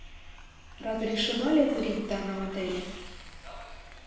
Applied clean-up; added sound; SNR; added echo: none; Hiss; 14 dB; reverberation time 0.9 s.